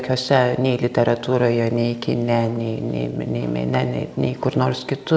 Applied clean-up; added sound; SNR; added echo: none; none; none; none.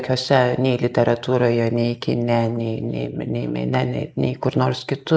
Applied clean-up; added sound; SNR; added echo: neural mask model Resemble Enhance denoiser.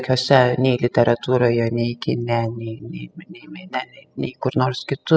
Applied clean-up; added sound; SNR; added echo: classical method spectral subtraction.